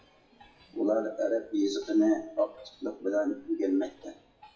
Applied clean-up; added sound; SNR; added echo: classical method WPE with log-MMSE.